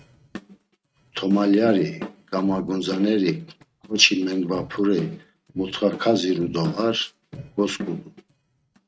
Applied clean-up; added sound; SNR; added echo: neural mask model RNNoise.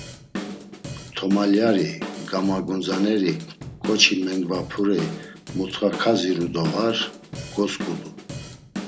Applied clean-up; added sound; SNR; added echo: none; Drum / Drum kit; 11 dB; none.